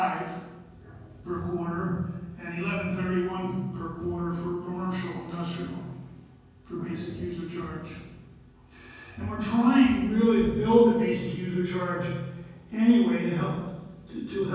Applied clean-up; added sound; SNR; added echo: none; none; none; reverberation time 1.3 s.